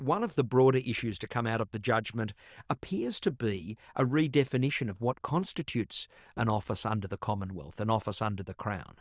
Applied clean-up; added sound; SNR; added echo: neural diffusion model UNIVERSE++.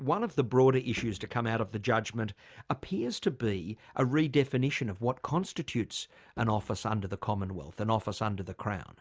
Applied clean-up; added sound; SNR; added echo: none; Bowed string instrument; 20 dB; none.